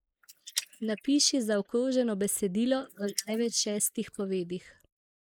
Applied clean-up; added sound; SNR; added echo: neural mask model Resemble Enhance denoiser.